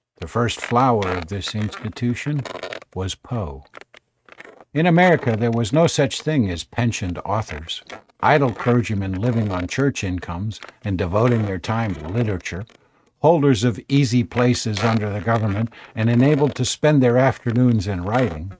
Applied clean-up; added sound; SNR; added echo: neural mask model RNNoise.